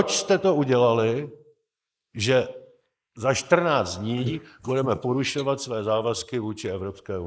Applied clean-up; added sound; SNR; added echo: neural mask model Resemble Enhance denoiser.